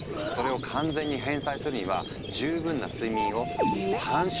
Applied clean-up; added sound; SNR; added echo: none; Squeak; 15 dB; none.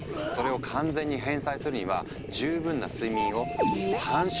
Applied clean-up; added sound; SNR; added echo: none; none; none; none.